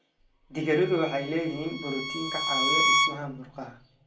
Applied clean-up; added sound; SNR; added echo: none; Bowed string instrument; -1 dB; reverberation time 0.2 s.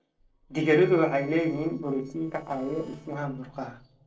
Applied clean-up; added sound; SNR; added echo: neural separator model SepFormer DNS4.